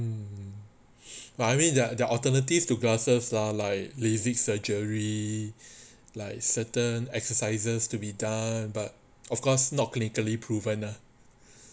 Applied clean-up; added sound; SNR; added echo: none; none; none; none.